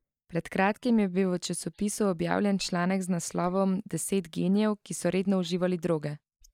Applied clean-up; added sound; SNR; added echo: neural mask model DeepFilterNet 3.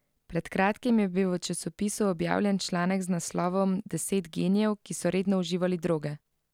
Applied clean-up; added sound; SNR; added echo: none; none; none; none.